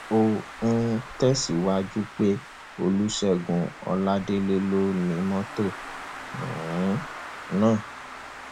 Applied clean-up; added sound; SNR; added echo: none; Traffic noise, roadway noise; 14 dB; none.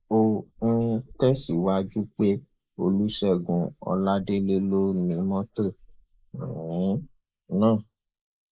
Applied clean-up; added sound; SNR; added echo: neural mask model Resemble Enhance denoiser.